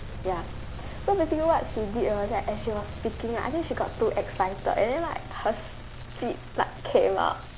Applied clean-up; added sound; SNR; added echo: none; Engine; 9 dB; none.